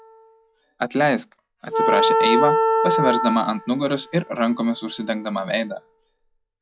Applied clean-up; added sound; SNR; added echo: classical method log-MMSE.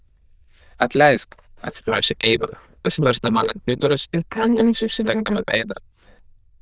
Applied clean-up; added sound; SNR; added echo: neural diffusion model UNIVERSE++.